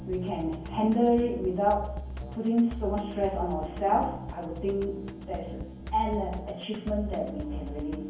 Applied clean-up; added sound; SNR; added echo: none; Drum kit; 9 dB; reverberation time 0.9 s.